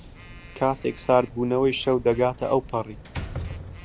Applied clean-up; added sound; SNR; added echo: none; Telephone + Slam; 13 dB; none.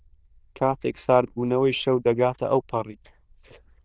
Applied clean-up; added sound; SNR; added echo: neural diffusion model UNIVERSE++.